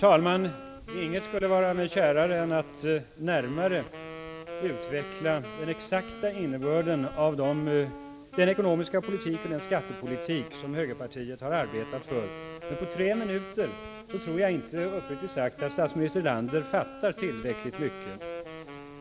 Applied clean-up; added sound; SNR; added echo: none; Wind instrument, woodwind instrument; 12 dB; none.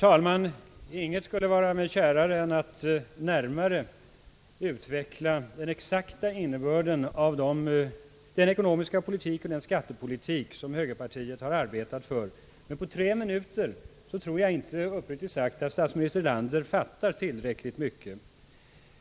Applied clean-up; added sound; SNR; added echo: none; none; none; none.